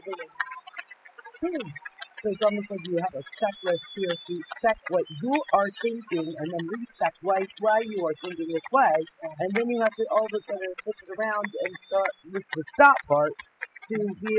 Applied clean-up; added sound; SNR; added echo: classical method spectral subtraction.